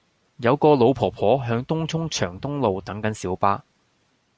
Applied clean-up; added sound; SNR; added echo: none; none; none; none.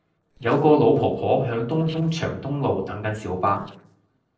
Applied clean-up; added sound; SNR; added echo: neural separator model SepFormer DNS4.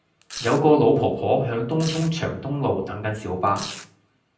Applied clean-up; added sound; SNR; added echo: none; Domestic sounds, home sounds; 16 dB; reverberation time 0.6 s.